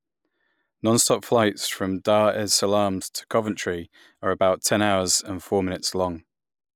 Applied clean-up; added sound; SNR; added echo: neural mask model Resemble Enhance denoiser.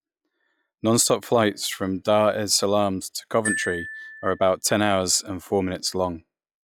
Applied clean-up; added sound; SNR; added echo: classical method log-MMSE.